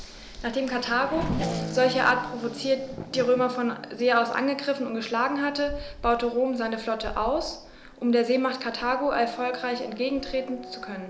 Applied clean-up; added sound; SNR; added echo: none; Race car, auto racing / Accelerating, revving, vroom; 11 dB; none.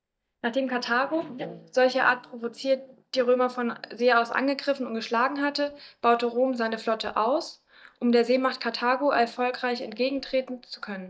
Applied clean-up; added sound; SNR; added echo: neural mask model DeepFilterNet 3.